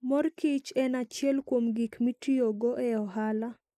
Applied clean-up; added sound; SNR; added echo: neural mask model Resemble Enhance denoiser.